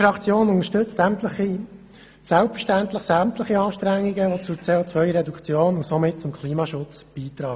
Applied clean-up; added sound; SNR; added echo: none; none; none; none.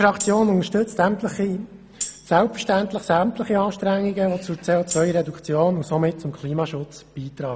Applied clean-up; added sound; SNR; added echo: none; Tambourine; 13 dB; none.